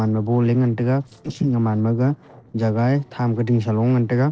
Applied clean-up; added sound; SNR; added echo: neural separator model SepFormer DNS4.